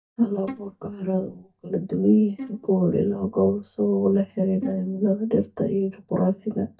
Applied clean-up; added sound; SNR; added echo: neural mask model DeepFilterNet 3.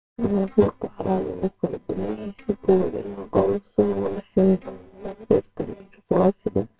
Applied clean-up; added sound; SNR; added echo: neural separator model SepFormer WHAMR!.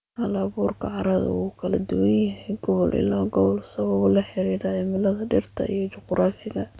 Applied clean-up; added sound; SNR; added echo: none; none; none; none.